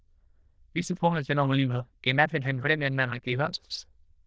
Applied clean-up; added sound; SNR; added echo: neural diffusion model UNIVERSE++.